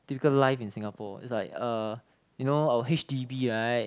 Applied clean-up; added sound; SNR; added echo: none; none; none; none.